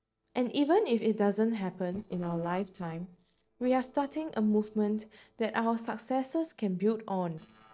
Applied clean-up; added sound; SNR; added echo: neural separator model SepFormer DNS4.